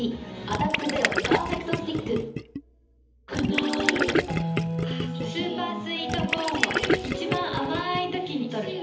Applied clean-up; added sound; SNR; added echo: none; Gurgling; 0 dB; reverberation time 0.7 s.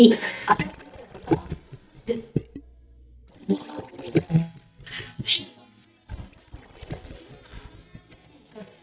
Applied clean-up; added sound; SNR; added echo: neural mask model DeepFilterNet 3.